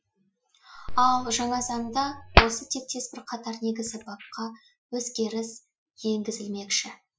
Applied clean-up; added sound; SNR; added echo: classical method Wiener filter.